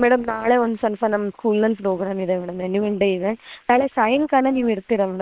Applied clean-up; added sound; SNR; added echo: neural separator model SepFormer WHAM!.